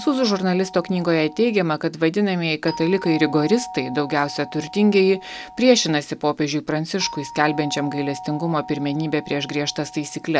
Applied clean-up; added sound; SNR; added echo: none; Doorbell; 16 dB; none.